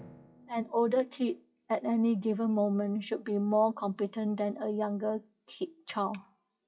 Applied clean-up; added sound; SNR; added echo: classical method WPE with log-MMSE.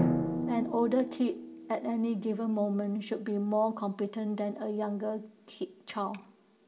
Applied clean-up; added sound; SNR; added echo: none; Drum; 6 dB; reverberation time 0.5 s.